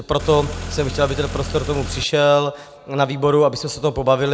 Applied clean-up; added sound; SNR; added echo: none; Car; 8 dB; none.